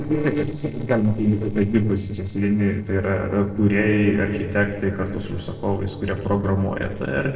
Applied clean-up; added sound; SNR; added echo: neural separator model SepFormer DNS4.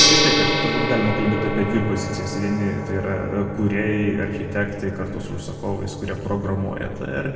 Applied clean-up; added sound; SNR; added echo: none; Gong; 1 dB; reverberation time 2.2 s.